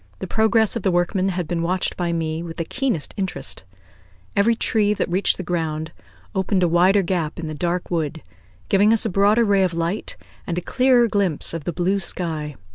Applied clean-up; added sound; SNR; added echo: none; none; none; none.